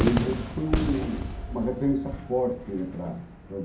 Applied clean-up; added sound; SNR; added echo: none; Cheering / Fireworks; 3 dB; reverberation time 0.5 s.